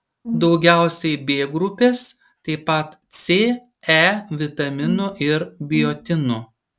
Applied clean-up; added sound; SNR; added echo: none; Brass instrument; 9 dB; none.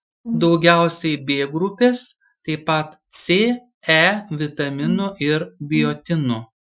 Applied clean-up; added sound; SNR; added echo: classical method Wiener filter.